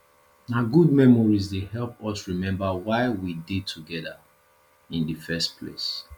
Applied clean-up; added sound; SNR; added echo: none; none; none; none.